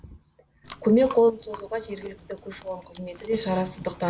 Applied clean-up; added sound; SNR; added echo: none; Chewing, mastication; 17 dB; none.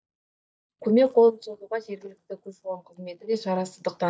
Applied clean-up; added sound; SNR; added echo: neural mask model DeepFilterNet 3.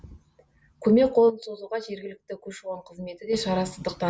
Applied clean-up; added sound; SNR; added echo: none; none; none; none.